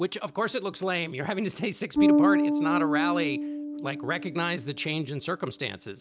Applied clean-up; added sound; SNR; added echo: none; Bass guitar; -2 dB; none.